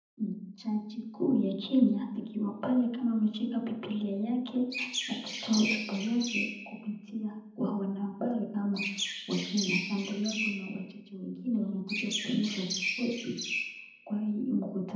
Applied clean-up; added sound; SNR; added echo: none; Chirp, tweet; 5 dB; reverberation time 0.8 s.